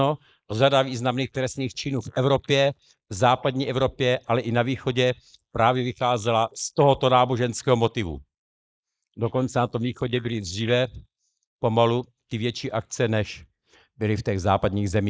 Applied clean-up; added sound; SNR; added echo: neural mask model Resemble Enhance denoiser.